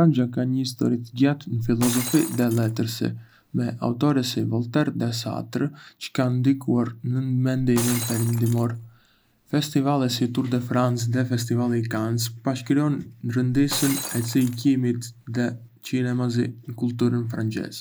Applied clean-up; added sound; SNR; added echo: none; Shatter; 16 dB; none.